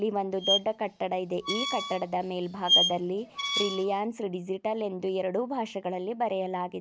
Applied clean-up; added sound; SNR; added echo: none; Squeak; 0 dB; none.